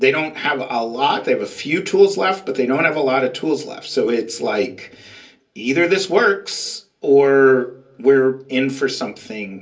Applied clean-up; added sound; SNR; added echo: none; none; none; reverberation time 0.3 s.